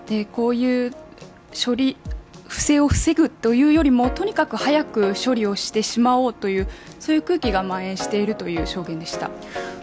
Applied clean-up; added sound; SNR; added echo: none; none; none; none.